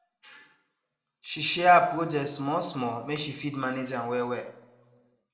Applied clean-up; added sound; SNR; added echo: none; none; none; reverberation time 0.7 s.